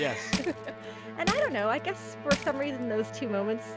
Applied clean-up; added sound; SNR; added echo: none; Crushing + Musical instrument; 5 dB; none.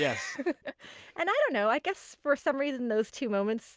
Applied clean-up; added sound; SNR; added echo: none; none; none; none.